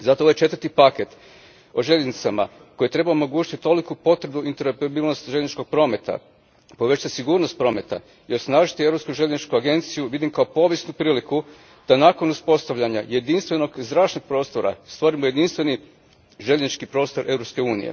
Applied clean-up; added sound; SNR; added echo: none; none; none; none.